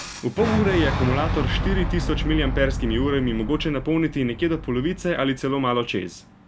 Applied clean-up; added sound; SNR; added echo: none; Boom; 4 dB; none.